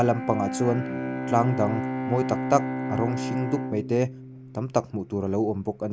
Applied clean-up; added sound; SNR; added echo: none; Bowed string instrument; 5 dB; none.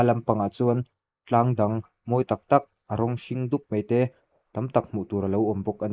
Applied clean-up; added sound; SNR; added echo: neural mask model Resemble Enhance denoiser.